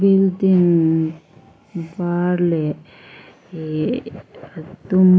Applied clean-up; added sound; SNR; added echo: none; none; none; none.